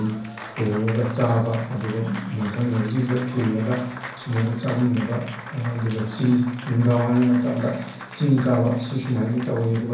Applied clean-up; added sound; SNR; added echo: none; Applause; 15 dB; reverberation time 0.7 s.